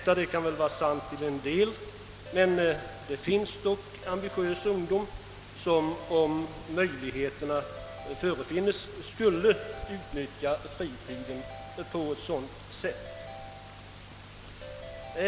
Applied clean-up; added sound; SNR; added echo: none; Ringtone / Keyboard (musical); 17 dB; none.